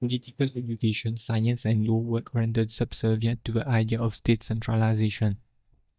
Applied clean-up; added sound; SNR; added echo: neural mask model DeepFilterNet 3.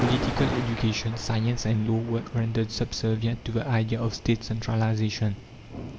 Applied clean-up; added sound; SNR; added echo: none; Thunder; 10 dB; none.